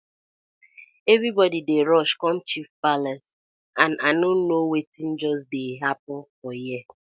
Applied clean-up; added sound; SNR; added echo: none; none; none; none.